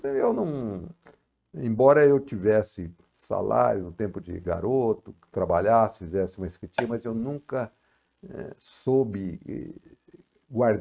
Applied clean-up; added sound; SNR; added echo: neural mask model RNNoise.